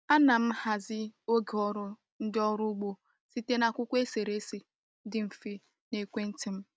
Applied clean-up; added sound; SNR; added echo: none; none; none; none.